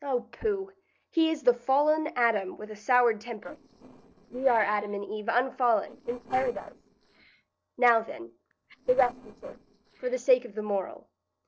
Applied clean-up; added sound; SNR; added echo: neural separator model SepFormer DNS4.